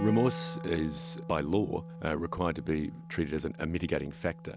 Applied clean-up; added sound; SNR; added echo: none; Wind instrument, woodwind instrument; 11 dB; none.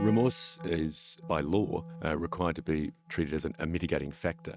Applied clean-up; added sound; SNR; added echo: neural mask model RNNoise.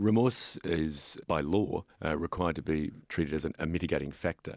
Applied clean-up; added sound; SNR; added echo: none; none; none; none.